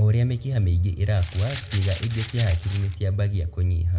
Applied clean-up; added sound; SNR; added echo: none; Rattle (instrument); 17 dB; reverberation time 0.3 s.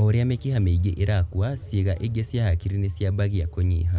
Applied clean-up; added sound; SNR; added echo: none; none; none; none.